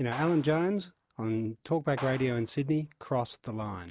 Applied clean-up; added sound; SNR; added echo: none; Clapping; 16 dB; none.